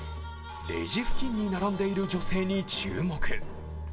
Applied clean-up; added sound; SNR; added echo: none; Slam; 18 dB; reverberation time 1.2 s.